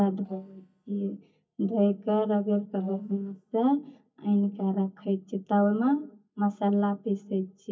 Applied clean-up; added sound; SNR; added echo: neural mask model DeepFilterNet 3.